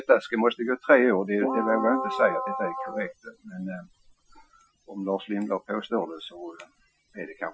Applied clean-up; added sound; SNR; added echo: classical method Wiener filter.